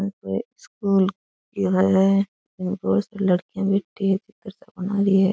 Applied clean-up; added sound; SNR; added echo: none; none; none; none.